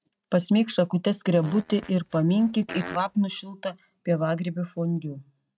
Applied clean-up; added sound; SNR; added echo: neural mask model RNNoise.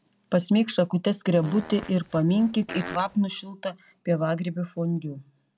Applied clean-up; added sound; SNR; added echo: none; Fart; 15 dB; none.